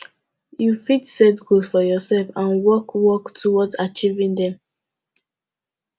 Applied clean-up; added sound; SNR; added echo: none; none; none; none.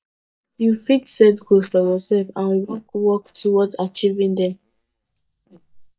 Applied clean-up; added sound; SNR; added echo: neural mask model DeepFilterNet 3.